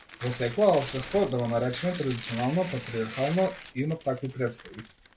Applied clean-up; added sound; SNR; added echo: none; Tearing; 13 dB; none.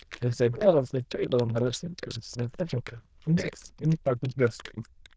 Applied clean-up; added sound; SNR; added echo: neural diffusion model UNIVERSE++.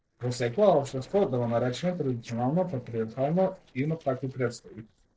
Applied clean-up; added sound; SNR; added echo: neural separator model SepFormer DNS4.